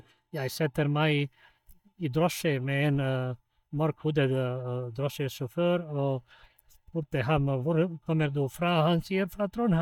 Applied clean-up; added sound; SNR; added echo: neural mask model DeepFilterNet 3.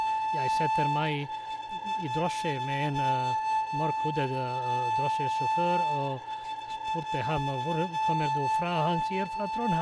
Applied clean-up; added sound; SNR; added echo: none; Bowed string instrument; -4 dB; none.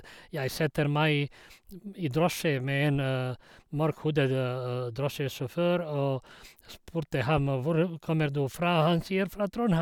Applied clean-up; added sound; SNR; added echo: none; none; none; none.